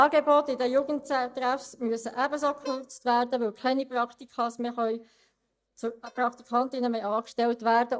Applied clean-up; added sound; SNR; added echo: neural mask model DeepFilterNet 3.